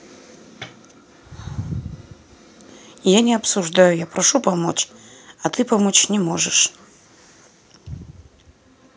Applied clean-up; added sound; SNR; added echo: none; none; none; none.